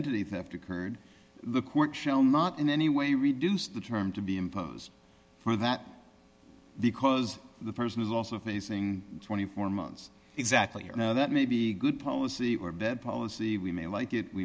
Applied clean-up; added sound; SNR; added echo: none; none; none; none.